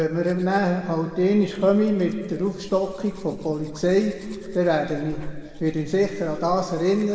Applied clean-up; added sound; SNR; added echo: none; Domestic sounds, home sounds; 17 dB; reverberation time 1.8 s.